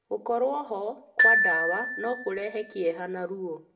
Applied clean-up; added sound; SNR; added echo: none; Glockenspiel; -5 dB; reverberation time 0.3 s.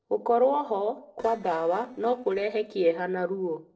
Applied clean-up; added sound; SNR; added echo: neural separator model SepFormer DNS4.